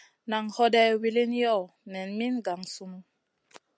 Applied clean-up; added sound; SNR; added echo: none; none; none; none.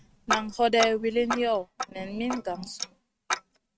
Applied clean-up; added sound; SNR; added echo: neural mask model RNNoise.